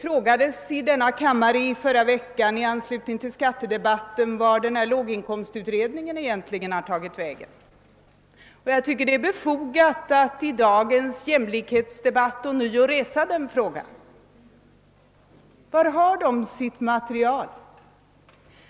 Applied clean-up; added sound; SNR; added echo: none; none; none; none.